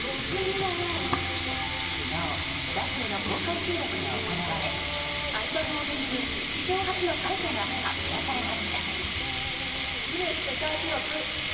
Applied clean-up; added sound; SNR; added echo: none; Sink (filling or washing); -1 dB; reverberation time 2.5 s.